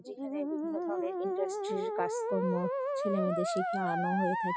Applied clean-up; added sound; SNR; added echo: classical method spectral subtraction.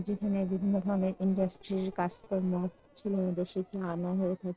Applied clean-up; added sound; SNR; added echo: neural separator model SepFormer DNS4.